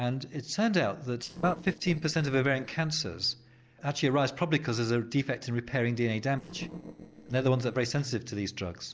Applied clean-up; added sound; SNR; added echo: neural separator model SepFormer DNS4.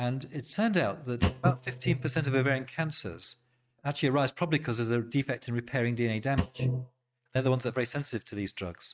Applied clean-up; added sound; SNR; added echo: neural mask model RNNoise.